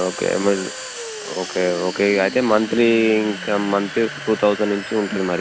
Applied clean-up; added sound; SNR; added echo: none; Domestic sounds, home sounds; 12 dB; none.